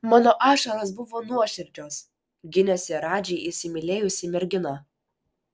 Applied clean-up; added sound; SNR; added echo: none; none; none; none.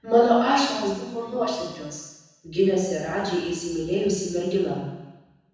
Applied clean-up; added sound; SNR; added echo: none; none; none; reverberation time 1.1 s.